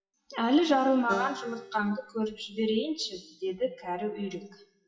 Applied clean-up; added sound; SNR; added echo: classical method WPE with log-MMSE.